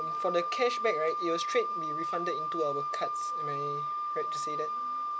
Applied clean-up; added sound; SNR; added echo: none; Wind instrument, woodwind instrument; -1 dB; none.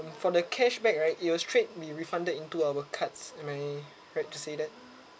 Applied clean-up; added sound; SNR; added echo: none; none; none; none.